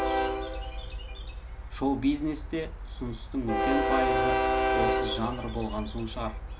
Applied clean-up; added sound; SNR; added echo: none; Train; -3 dB; reverberation time 0.2 s.